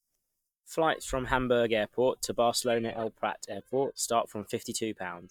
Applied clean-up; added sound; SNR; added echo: neural mask model DeepFilterNet 3.